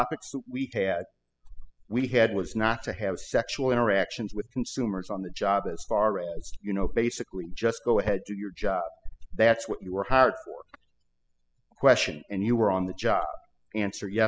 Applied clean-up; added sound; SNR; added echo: classical method spectral subtraction.